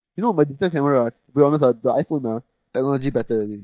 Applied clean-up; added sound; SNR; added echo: neural mask model DeepFilterNet 3.